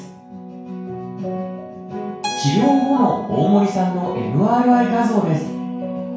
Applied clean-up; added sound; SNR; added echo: none; Keyboard (musical); 17 dB; reverberation time 0.6 s.